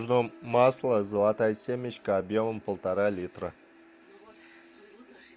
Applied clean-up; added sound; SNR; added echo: none; none; none; none.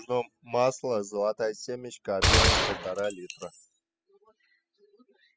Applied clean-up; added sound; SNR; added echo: classical method spectral subtraction.